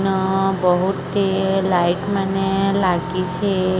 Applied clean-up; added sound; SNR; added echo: none; none; none; none.